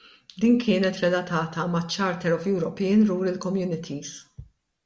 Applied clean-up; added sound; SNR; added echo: none; none; none; none.